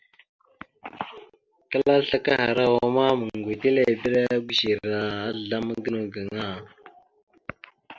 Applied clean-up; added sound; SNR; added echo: none; none; none; none.